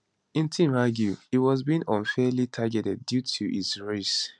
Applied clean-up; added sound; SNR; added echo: none; none; none; none.